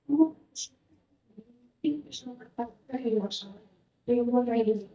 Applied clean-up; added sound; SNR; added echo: neural mask model DeepFilterNet 3.